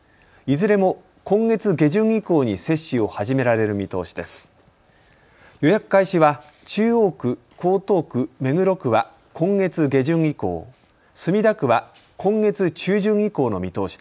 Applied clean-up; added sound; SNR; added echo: none; none; none; none.